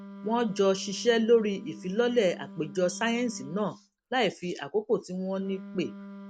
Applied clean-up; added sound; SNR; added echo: none; Wind instrument, woodwind instrument; 16 dB; none.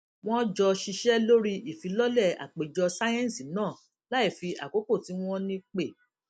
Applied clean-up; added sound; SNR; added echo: none; none; none; none.